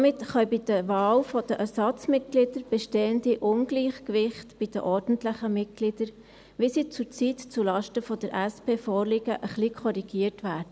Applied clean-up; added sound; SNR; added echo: none; none; none; none.